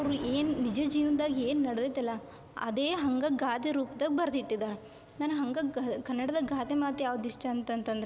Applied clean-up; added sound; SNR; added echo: none; Thunder; 19 dB; none.